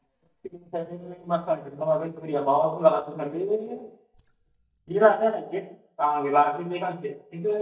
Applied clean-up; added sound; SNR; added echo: neural mask model DeepFilterNet 3.